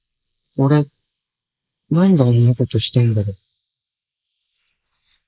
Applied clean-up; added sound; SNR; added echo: neural mask model Resemble Enhance denoiser.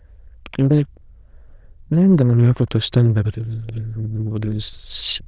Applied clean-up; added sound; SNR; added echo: neural diffusion model UNIVERSE++.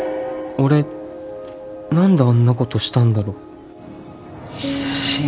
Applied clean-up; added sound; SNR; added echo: none; none; none; none.